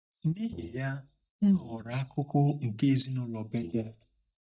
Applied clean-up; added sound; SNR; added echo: neural mask model DeepFilterNet 3.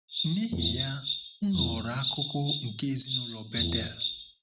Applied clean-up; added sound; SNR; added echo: none; Brass instrument + Bird vocalization, bird call, bird song; 0 dB; none.